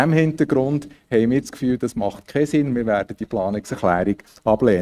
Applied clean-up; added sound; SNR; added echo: neural mask model RNNoise.